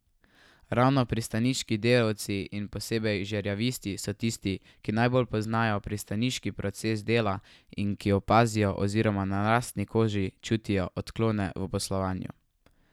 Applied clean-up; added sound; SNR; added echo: none; none; none; none.